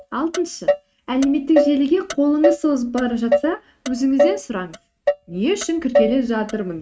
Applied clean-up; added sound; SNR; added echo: neural mask model RNNoise.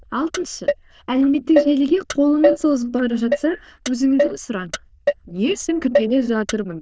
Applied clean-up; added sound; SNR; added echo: neural diffusion model UNIVERSE++.